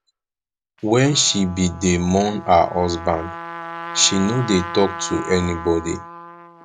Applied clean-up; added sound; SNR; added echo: none; Trumpet; 13 dB; none.